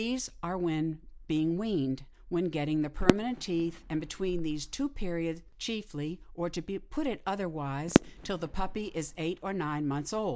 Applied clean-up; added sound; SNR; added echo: none; Fireworks; 1 dB; none.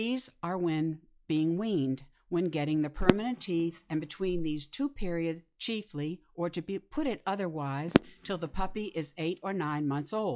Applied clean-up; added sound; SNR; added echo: classical method log-MMSE.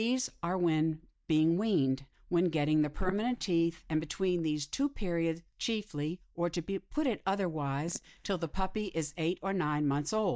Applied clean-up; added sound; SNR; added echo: neural mask model DeepFilterNet 3.